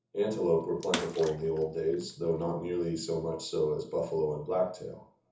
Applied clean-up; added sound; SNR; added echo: none; Bathtub (filling or washing) / Water / Splash, splatter; 11 dB; reverberation time 0.6 s.